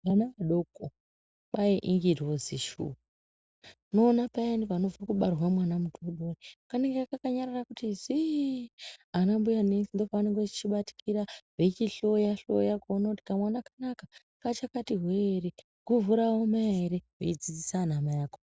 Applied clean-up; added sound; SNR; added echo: none; none; none; none.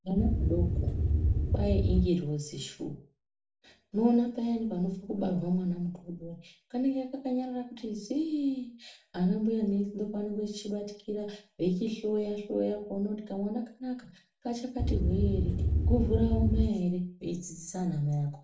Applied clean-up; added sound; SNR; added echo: none; Wind; -5 dB; reverberation time 0.3 s.